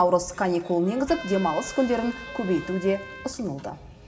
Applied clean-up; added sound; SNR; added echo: none; Trumpet; 15 dB; reverberation time 0.9 s.